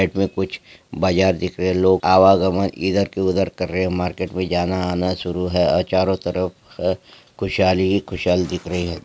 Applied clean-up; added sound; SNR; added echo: none; none; none; none.